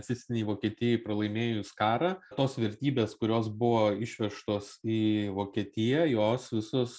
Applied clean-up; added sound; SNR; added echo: none; none; none; none.